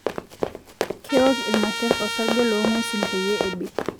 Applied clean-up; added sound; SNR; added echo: none; Trumpet + Run; 2 dB; none.